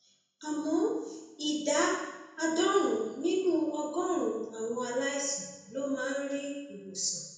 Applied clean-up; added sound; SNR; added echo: none; none; none; reverberation time 0.8 s.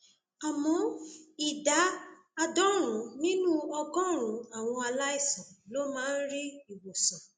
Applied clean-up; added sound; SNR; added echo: none; none; none; none.